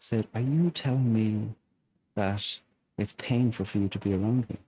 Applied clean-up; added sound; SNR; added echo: neural mask model RNNoise.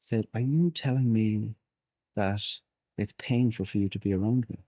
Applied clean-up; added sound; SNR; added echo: neural mask model DeepFilterNet 3.